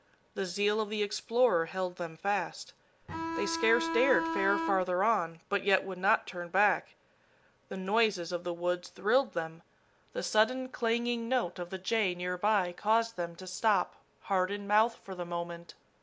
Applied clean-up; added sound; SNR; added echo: none; Bowed string instrument; 3 dB; none.